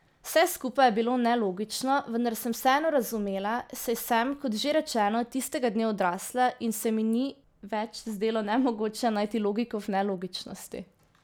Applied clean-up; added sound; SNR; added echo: none; none; none; none.